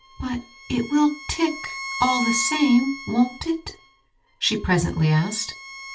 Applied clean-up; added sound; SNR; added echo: none; Bowed string instrument; 11 dB; reverberation time 0.2 s.